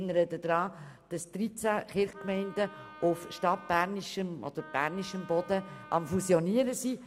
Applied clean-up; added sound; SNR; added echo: none; Wind instrument, woodwind instrument; 19 dB; none.